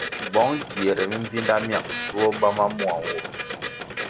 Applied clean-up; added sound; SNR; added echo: none; Printer; 7 dB; none.